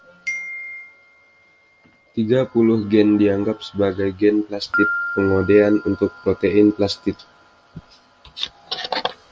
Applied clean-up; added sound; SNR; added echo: none; Piano; 13 dB; none.